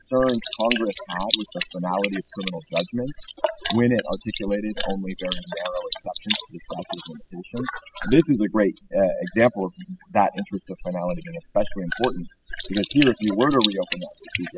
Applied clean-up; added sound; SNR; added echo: classical method spectral subtraction.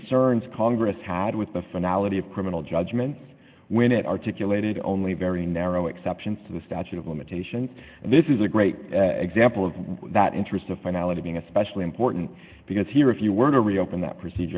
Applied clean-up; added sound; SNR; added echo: none; none; none; none.